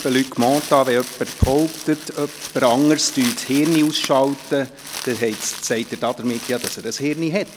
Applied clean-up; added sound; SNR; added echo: none; Crumpling, crinkling; 13 dB; none.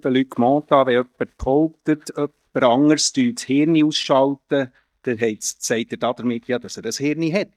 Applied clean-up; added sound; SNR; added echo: neural mask model DeepFilterNet 3.